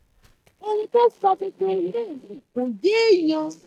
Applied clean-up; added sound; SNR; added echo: neural mask model DeepFilterNet 3.